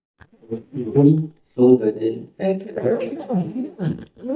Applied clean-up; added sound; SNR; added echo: neural mask model DeepFilterNet 3.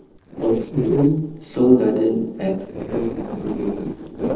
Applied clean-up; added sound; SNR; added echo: neural separator model SepFormer DNS4.